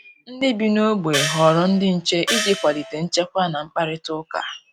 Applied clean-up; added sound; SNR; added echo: none; Gong; 5 dB; none.